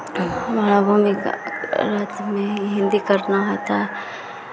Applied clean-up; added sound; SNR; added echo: none; none; none; none.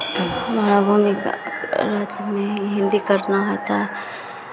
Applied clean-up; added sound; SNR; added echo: none; Hi-hat; 14 dB; none.